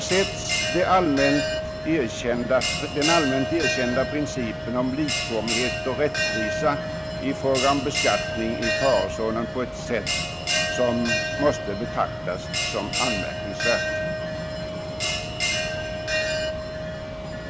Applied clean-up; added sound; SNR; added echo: none; Bell; 1 dB; none.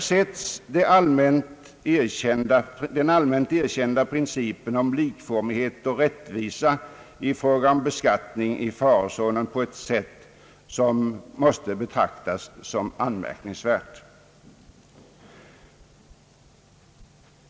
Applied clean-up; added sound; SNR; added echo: none; none; none; none.